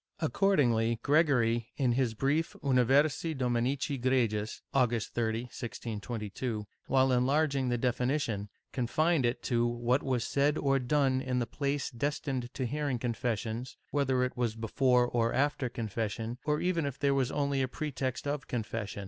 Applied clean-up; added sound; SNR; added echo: none; none; none; none.